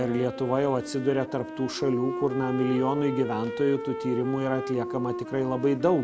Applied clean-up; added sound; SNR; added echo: none; Wind instrument, woodwind instrument; 8 dB; none.